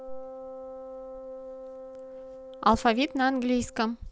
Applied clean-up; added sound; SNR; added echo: none; Wind instrument, woodwind instrument; 13 dB; none.